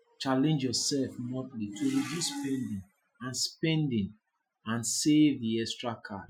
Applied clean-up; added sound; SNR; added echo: classical method Wiener filter.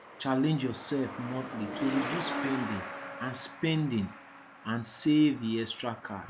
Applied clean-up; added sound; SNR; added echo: none; Truck; 9 dB; none.